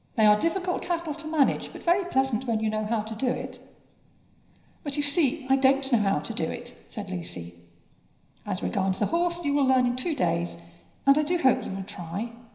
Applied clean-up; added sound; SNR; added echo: none; none; none; reverberation time 0.9 s.